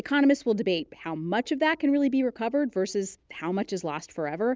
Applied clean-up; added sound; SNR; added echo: none; none; none; none.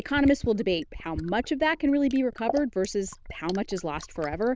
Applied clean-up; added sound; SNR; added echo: neural diffusion model UNIVERSE++.